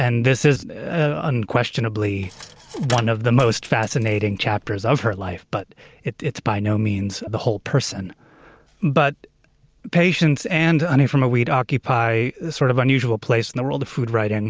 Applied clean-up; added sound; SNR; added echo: none; Coin (dropping); 18 dB; none.